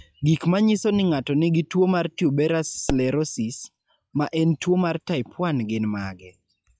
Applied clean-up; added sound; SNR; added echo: classical method log-MMSE.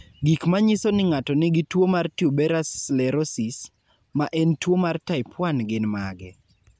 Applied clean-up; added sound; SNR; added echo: none; none; none; none.